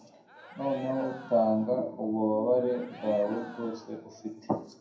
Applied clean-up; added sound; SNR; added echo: none; Cheering; 19 dB; reverberation time 0.5 s.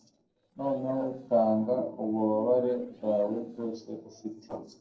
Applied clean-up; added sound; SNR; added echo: neural separator model SepFormer DNS4.